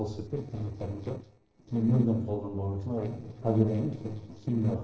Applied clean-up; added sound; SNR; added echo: neural separator model SepFormer DNS4.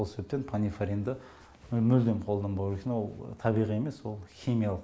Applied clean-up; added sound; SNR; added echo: none; none; none; none.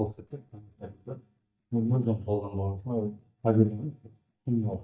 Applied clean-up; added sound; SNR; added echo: neural mask model DeepFilterNet 3.